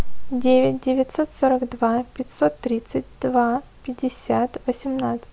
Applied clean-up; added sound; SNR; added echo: none; none; none; none.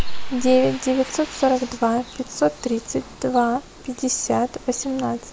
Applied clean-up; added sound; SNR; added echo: none; Bird; 19 dB; none.